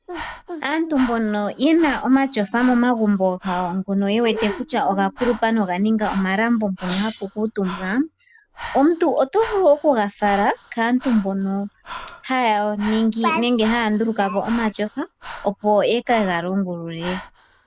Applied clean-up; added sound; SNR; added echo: none; Breathing; 17 dB; none.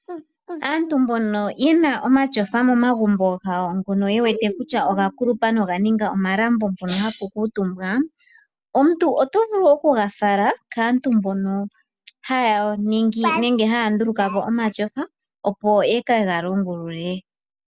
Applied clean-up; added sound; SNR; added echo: none; none; none; none.